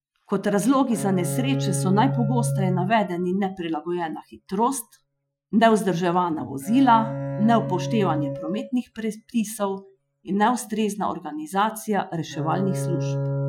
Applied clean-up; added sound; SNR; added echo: classical method Wiener filter.